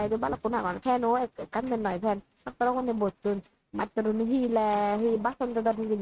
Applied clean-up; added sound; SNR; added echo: neural mask model RNNoise.